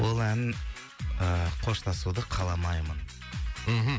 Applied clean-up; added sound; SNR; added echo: none; none; none; none.